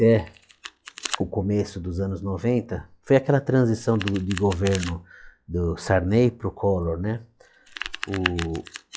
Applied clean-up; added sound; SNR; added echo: classical method log-MMSE.